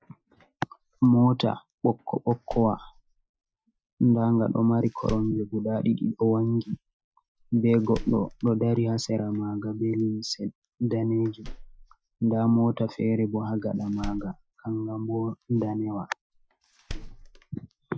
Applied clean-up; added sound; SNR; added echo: classical method Wiener filter.